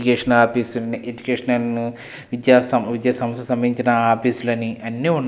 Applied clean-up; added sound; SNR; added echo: none; none; none; none.